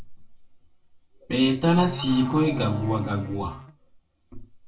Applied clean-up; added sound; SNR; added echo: none; Musical instrument; 9 dB; reverberation time 0.2 s.